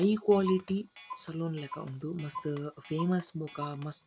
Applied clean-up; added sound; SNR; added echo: none; Clock; 15 dB; none.